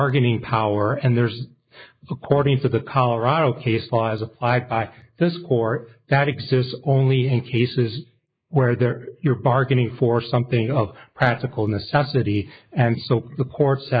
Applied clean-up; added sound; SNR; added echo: neural mask model Resemble Enhance denoiser.